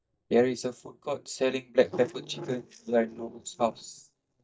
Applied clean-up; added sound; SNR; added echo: neural mask model DeepFilterNet 3.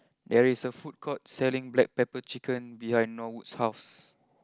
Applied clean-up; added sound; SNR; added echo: none; none; none; none.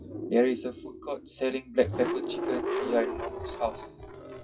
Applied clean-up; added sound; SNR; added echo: classical method WPE with log-MMSE.